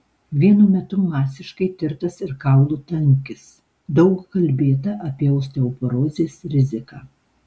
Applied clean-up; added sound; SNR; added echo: none; none; none; none.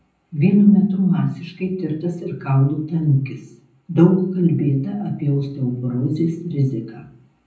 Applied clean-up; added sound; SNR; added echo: none; none; none; reverberation time 0.6 s.